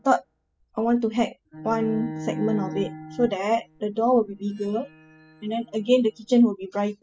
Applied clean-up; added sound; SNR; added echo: classical method spectral subtraction.